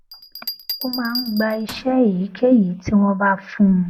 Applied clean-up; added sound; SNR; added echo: none; Bell; 15 dB; none.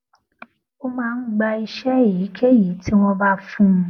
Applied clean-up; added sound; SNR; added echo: none; none; none; none.